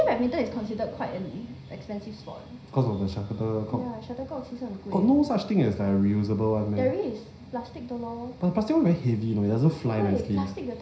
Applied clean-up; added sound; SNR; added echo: none; none; none; reverberation time 0.5 s.